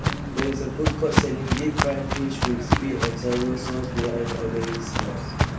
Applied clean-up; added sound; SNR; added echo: none; Walk, footsteps; -2 dB; reverberation time 0.3 s.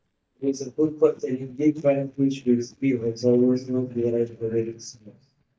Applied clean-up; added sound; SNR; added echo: neural mask model DeepFilterNet 3.